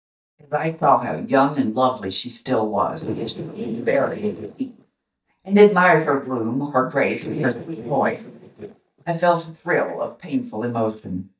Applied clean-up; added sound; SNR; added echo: neural mask model DeepFilterNet 3.